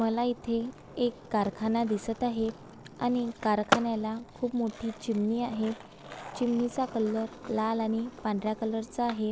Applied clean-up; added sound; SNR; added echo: none; Skateboard; 10 dB; none.